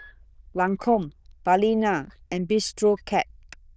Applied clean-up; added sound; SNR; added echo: neural diffusion model UNIVERSE++.